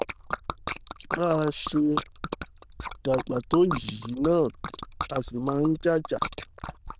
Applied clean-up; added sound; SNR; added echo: neural diffusion model UNIVERSE++.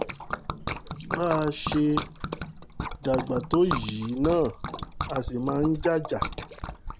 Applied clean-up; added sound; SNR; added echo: none; Liquid + Cutlery, silverware; 6 dB; none.